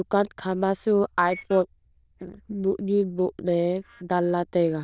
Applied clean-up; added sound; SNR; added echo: neural diffusion model UNIVERSE++.